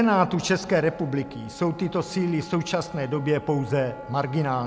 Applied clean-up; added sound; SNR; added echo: none; Wind instrument, woodwind instrument; 19 dB; none.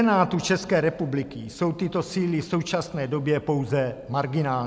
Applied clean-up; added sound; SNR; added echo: none; none; none; none.